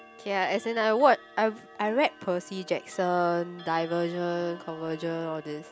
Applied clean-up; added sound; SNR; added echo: none; Clock; 20 dB; none.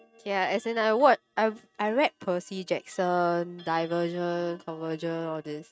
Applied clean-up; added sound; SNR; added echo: neural mask model RNNoise.